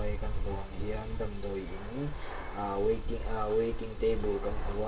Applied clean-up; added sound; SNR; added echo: none; Fixed-wing aircraft, airplane; 1 dB; reverberation time 0.2 s.